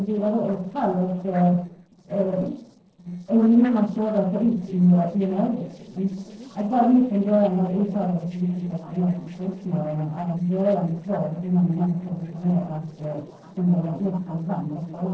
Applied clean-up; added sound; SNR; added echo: neural separator model SepFormer DNS4.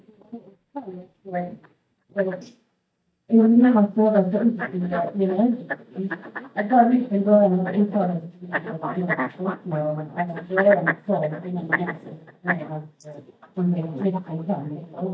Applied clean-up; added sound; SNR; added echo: neural mask model DeepFilterNet 3.